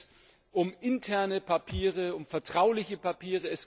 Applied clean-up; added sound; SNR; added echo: none; Thump, thud; 18 dB; none.